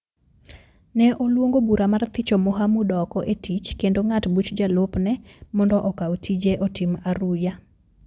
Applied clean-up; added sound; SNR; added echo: none; none; none; none.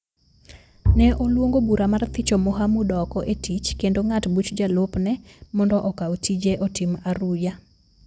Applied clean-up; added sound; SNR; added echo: none; Bowed string instrument; 4 dB; none.